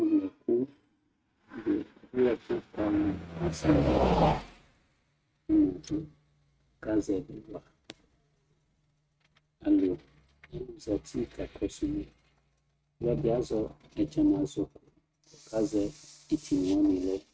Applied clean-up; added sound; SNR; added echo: neural mask model RNNoise.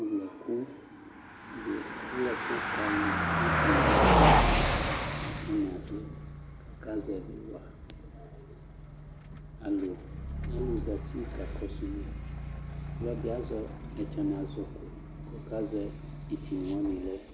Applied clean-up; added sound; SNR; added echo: none; Car passing by; -5 dB; none.